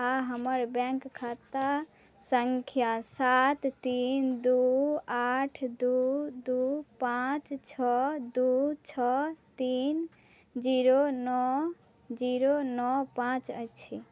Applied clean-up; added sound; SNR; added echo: none; none; none; none.